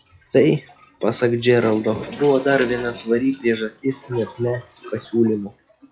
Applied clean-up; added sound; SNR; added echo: classical method log-MMSE.